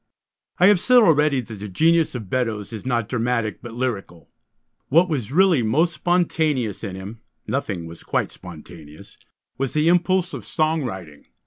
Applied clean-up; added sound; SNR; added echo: none; none; none; none.